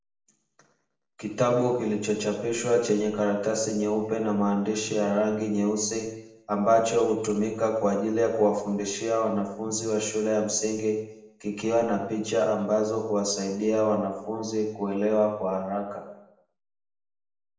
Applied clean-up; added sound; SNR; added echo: none; none; none; reverberation time 0.7 s.